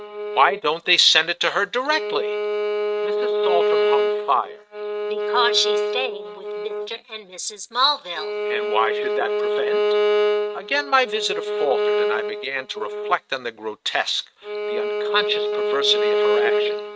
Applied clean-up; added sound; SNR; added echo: neural mask model RNNoise.